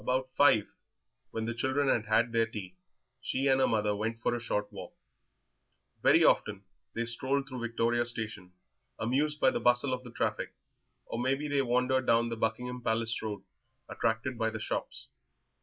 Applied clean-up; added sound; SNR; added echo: none; none; none; none.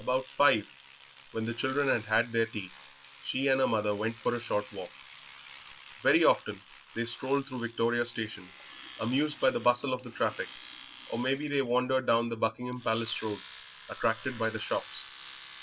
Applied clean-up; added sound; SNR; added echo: none; Domestic sounds, home sounds; 19 dB; none.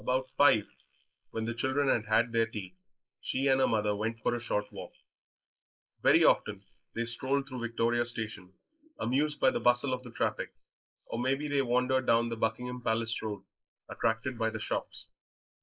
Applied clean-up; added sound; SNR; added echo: neural mask model Resemble Enhance denoiser.